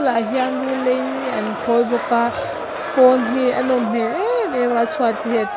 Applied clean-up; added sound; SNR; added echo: none; Crowd; 7 dB; none.